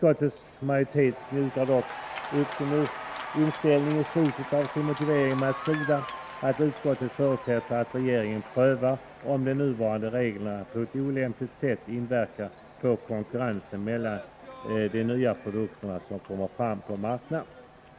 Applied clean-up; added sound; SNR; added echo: none; Applause / Cheering; 14 dB; none.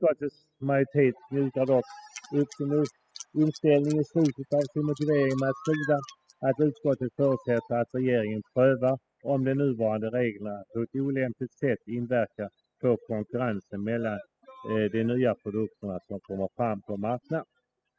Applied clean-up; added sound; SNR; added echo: classical method spectral subtraction.